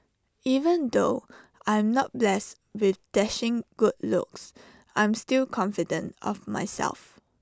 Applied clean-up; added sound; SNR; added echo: none; none; none; none.